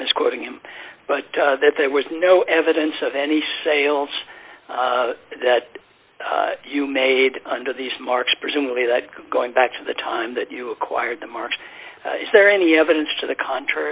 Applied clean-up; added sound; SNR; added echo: none; none; none; none.